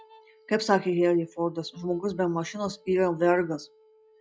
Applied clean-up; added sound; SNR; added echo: classical method log-MMSE.